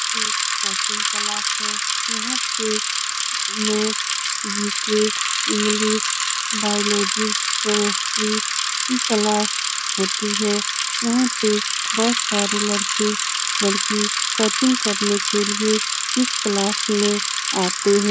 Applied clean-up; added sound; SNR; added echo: none; Bicycle; -2 dB; none.